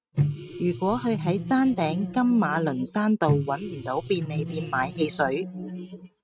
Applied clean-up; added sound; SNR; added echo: neural mask model RNNoise.